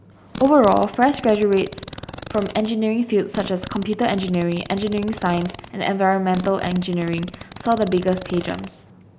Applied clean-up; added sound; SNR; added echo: none; Fart; 14 dB; none.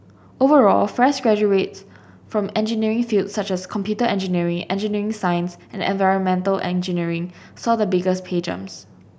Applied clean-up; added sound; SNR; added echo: none; none; none; none.